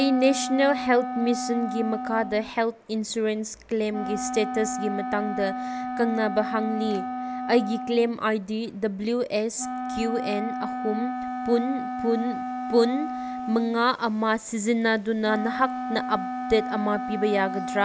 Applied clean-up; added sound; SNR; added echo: none; Wind instrument, woodwind instrument; 6 dB; none.